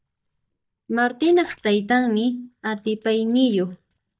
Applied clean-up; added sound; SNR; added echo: neural mask model DeepFilterNet 3.